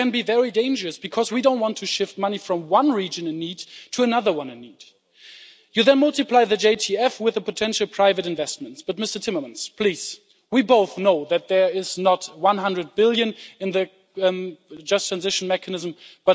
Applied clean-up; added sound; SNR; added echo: none; none; none; none.